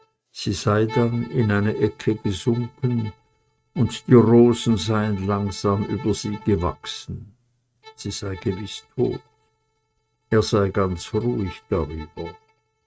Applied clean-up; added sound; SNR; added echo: neural mask model RNNoise.